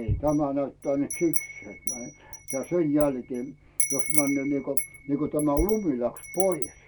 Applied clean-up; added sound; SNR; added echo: none; Wind chime; 5 dB; none.